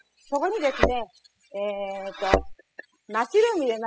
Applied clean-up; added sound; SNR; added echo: classical method spectral subtraction.